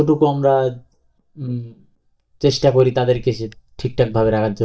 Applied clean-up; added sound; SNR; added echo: neural mask model DeepFilterNet 3.